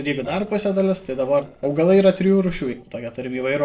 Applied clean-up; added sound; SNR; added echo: neural separator model SepFormer DNS4.